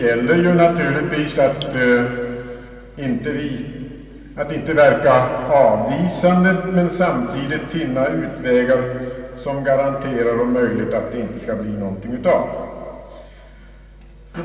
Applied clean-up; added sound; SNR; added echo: none; Drip; 18 dB; reverberation time 2.6 s.